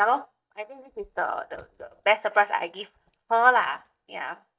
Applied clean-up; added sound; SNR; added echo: neural mask model DeepFilterNet 3.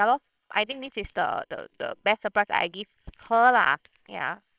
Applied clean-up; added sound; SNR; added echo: neural separator model SepFormer WHAMR!.